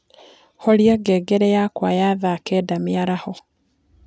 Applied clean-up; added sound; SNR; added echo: none; none; none; none.